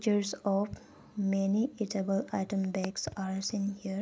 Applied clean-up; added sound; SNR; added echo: none; none; none; none.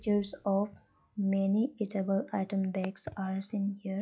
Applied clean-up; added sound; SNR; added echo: classical method log-MMSE.